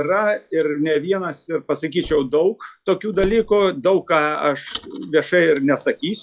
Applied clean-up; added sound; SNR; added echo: classical method log-MMSE.